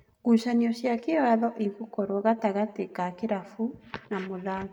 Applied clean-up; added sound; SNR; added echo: none; none; none; reverberation time 0.9 s.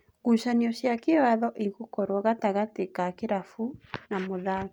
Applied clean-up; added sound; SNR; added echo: none; none; none; none.